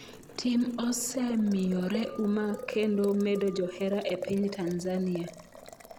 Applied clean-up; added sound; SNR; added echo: none; Boiling; 15 dB; none.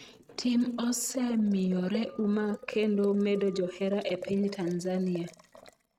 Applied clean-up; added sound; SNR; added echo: neural mask model RNNoise.